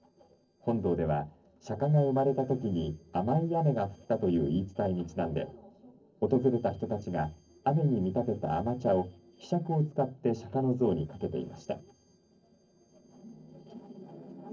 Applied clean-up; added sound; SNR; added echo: neural separator model SepFormer DNS4.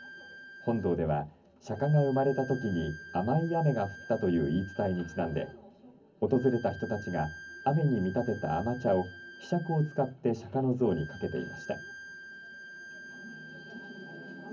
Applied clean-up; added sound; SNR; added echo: none; Bowed string instrument; 17 dB; reverberation time 0.3 s.